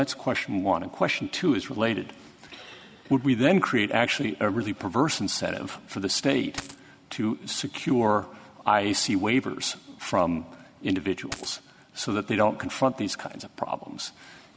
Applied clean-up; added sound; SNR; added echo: none; Coin (dropping); 11 dB; none.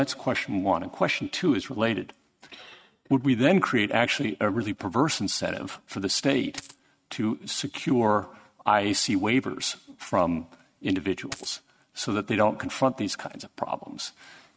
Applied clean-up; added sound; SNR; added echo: neural mask model RNNoise.